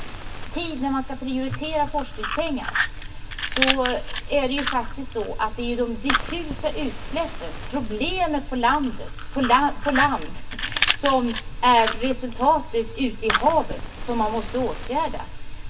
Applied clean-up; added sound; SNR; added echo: none; Fire; 7 dB; reverberation time 0.2 s.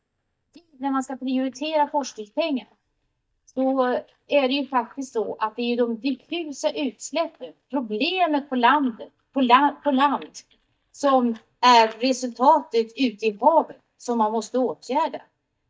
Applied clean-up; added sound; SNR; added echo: neural mask model DeepFilterNet 3.